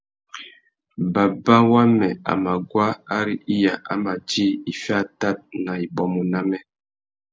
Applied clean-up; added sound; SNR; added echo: none; none; none; none.